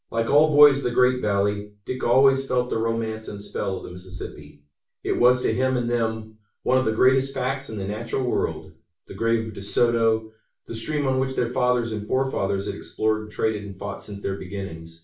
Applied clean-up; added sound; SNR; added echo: none; none; none; reverberation time 0.3 s.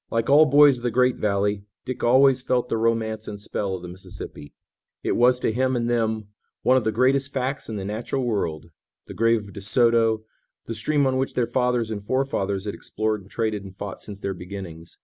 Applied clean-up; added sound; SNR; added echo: none; none; none; none.